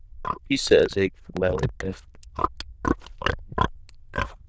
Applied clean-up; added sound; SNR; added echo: neural diffusion model UNIVERSE++.